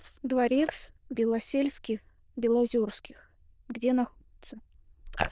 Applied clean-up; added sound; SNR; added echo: neural diffusion model UNIVERSE++.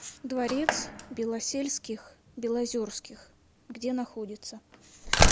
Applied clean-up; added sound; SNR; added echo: none; Slam; -3 dB; none.